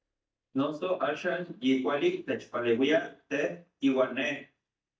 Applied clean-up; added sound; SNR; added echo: neural mask model DeepFilterNet 3.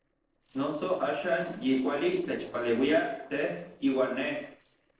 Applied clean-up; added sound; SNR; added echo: neural separator model SepFormer DNS4.